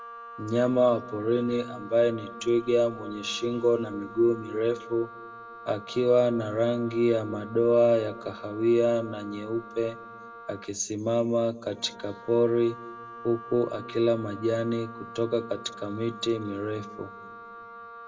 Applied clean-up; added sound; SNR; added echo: none; Wind instrument, woodwind instrument; 17 dB; reverberation time 0.7 s.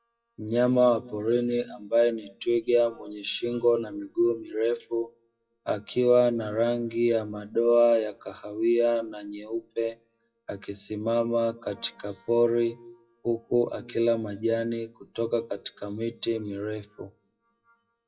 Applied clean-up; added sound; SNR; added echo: classical method WPE with log-MMSE.